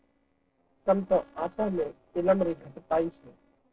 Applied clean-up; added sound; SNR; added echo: neural separator model SepFormer DNS4.